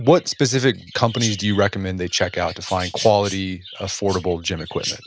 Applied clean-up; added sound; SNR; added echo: none; Chirp, tweet; 14 dB; none.